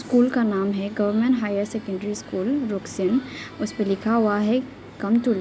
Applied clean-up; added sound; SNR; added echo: none; none; none; none.